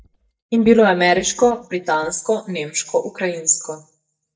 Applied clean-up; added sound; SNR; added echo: neural mask model DeepFilterNet 3.